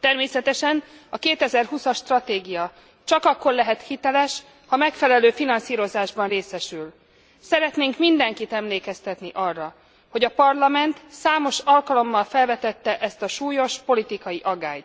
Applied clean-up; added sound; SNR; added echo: none; none; none; none.